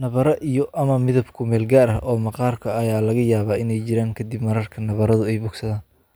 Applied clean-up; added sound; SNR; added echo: none; none; none; none.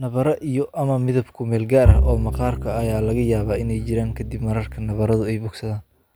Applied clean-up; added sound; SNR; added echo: none; Bowed string instrument; 1 dB; none.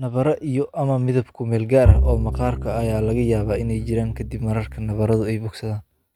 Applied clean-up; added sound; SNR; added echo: neural mask model RNNoise.